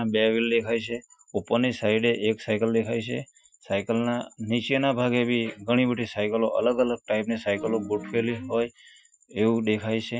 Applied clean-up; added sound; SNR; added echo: classical method Wiener filter.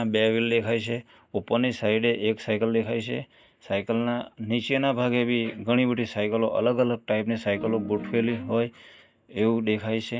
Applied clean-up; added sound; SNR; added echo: neural mask model DeepFilterNet 3.